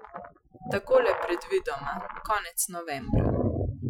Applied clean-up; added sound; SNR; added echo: classical method Wiener filter.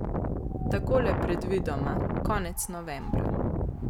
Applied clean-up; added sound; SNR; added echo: none; Wind; -4 dB; none.